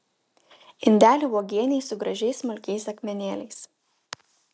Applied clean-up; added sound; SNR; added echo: none; none; none; none.